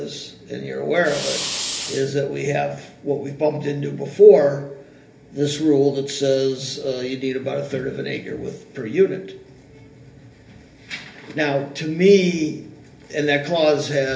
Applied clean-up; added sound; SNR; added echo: none; Fire; 6 dB; reverberation time 0.3 s.